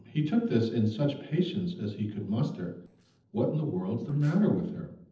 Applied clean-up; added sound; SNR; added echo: neural separator model SepFormer DNS4.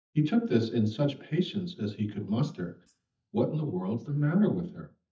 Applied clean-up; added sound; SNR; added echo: neural mask model DeepFilterNet 3.